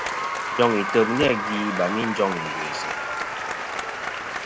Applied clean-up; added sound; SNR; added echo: none; Applause; 2 dB; none.